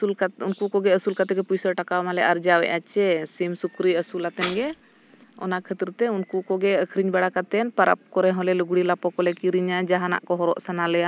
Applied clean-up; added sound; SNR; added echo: none; Tambourine; -3 dB; none.